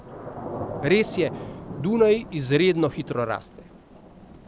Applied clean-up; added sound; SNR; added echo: none; Thunder / Rain; 12 dB; none.